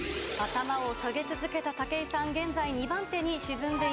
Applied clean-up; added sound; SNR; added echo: none; Trumpet; 18 dB; none.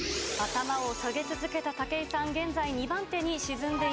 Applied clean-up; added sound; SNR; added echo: none; none; none; none.